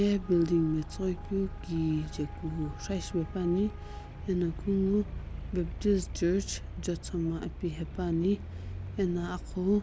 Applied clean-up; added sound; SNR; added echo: none; Traffic noise, roadway noise; 9 dB; none.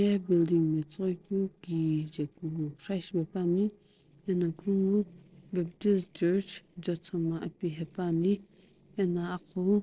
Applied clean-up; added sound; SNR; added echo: neural separator model SepFormer DNS4.